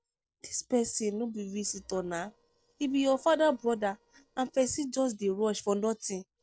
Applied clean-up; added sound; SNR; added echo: neural separator model SepFormer DNS4.